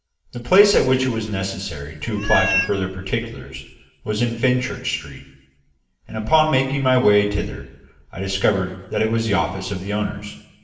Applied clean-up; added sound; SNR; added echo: none; Meow; 3 dB; reverberation time 0.9 s.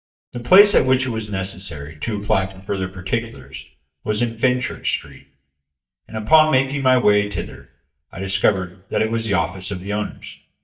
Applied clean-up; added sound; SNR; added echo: neural mask model DeepFilterNet 3.